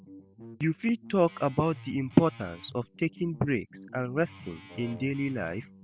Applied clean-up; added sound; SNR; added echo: none; Wind instrument, woodwind instrument + Guitar; 19 dB; none.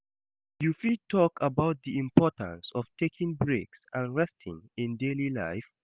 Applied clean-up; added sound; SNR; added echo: none; none; none; none.